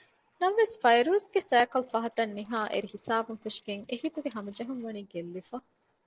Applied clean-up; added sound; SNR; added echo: neural separator model SepFormer DNS4.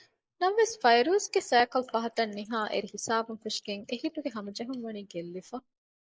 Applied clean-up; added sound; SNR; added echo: neural mask model Resemble Enhance denoiser.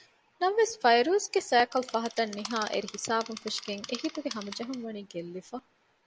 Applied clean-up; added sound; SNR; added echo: none; Insect; 14 dB; none.